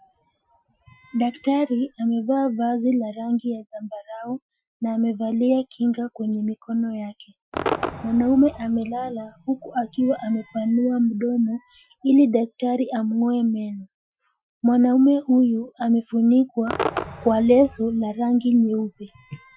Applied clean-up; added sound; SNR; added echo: classical method Wiener filter.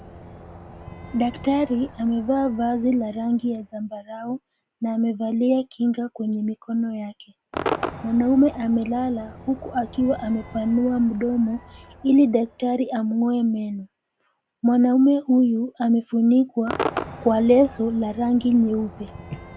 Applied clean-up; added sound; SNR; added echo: none; Crowd / Cheering / Fireworks; 15 dB; none.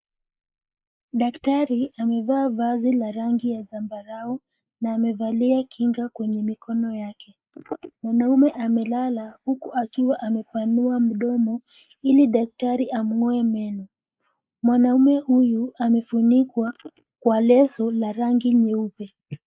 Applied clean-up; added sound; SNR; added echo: neural mask model Resemble Enhance denoiser.